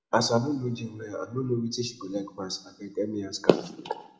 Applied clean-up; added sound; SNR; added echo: none; none; none; reverberation time 0.7 s.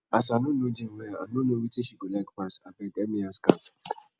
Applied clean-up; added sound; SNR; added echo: none; none; none; none.